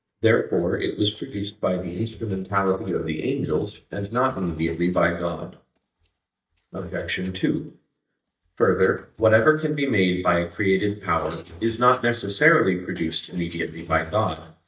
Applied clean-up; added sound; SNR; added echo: neural mask model DeepFilterNet 3.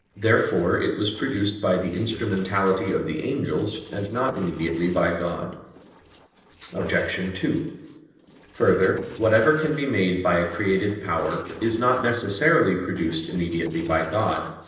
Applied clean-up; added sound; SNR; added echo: neural separator model SepFormer DNS4.